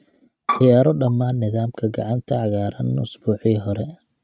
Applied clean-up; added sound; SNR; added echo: neural mask model RNNoise.